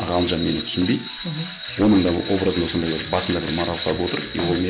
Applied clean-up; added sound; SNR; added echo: none; Tools; -1 dB; none.